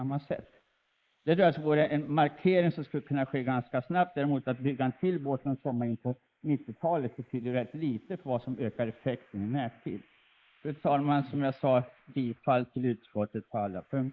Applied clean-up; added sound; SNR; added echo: neural mask model Resemble Enhance denoiser.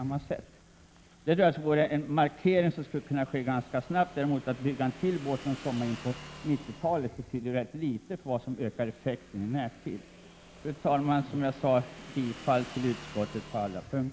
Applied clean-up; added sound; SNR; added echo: none; Motorcycle / Engine; 18 dB; none.